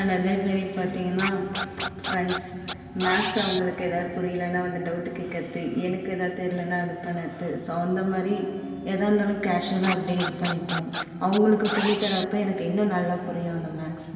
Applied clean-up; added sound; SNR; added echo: none; Scratching (performance technique); 5 dB; reverberation time 2.7 s.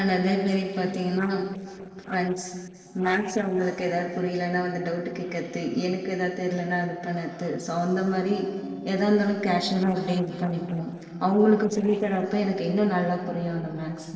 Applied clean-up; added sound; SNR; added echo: neural separator model SepFormer DNS4.